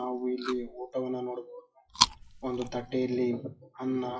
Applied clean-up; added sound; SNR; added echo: classical method WPE with log-MMSE.